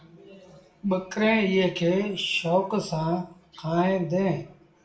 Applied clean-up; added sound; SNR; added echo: none; none; none; reverberation time 0.4 s.